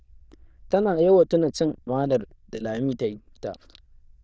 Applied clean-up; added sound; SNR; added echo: neural diffusion model UNIVERSE++.